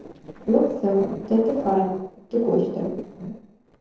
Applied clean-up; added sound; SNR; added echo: neural separator model SepFormer DNS4.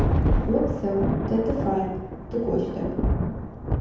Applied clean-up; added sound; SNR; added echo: none; Thunder; -2 dB; reverberation time 0.9 s.